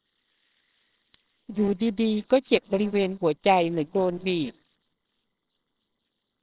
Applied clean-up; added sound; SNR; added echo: neural separator model SepFormer WHAMR!.